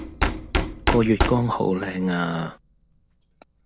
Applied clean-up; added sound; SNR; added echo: none; Knock; 3 dB; none.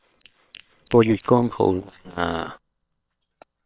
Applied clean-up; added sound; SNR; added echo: neural separator model SepFormer WHAM!.